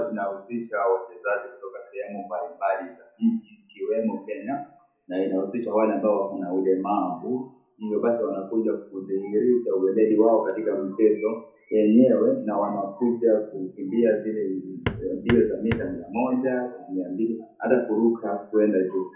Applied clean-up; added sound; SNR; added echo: none; Hammer; 7 dB; reverberation time 0.6 s.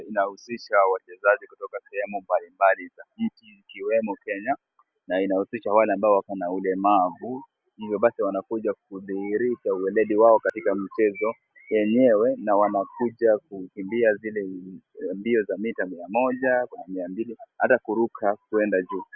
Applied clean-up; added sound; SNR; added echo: none; none; none; none.